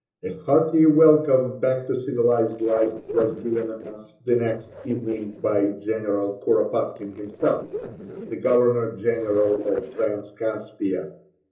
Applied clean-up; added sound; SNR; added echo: neural separator model SepFormer DNS4.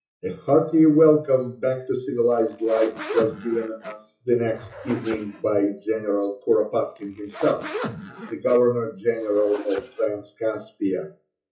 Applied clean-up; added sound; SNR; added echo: classical method WPE with log-MMSE.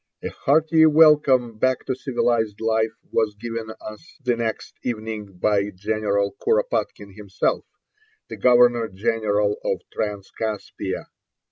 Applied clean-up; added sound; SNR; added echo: none; none; none; none.